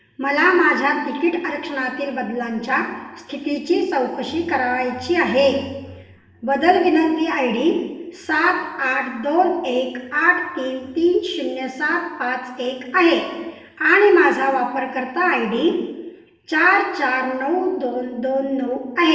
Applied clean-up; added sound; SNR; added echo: none; none; none; reverberation time 1.1 s.